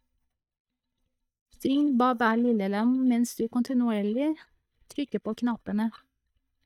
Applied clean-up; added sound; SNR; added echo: neural mask model DeepFilterNet 3.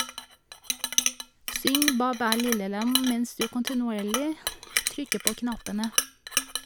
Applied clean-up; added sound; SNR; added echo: none; Chink, clink; 1 dB; none.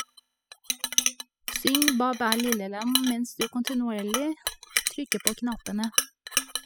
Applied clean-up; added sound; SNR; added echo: classical method spectral subtraction.